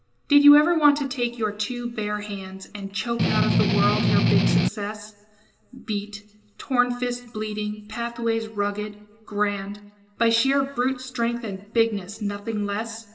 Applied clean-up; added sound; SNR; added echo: none; Strum; -5 dB; reverberation time 1.4 s.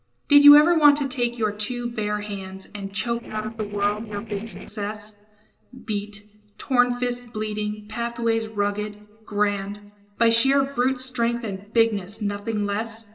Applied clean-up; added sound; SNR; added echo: neural separator model SepFormer DNS4.